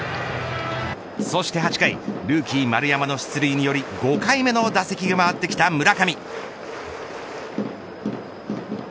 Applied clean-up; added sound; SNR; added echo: none; none; none; none.